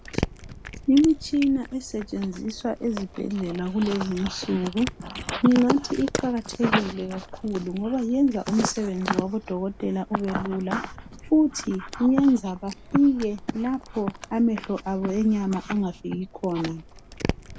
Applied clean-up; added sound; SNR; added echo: none; Cat; 14 dB; none.